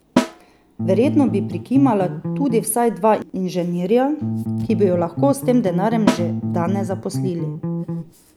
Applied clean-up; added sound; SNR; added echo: none; Snare drum + Bass guitar; 3 dB; none.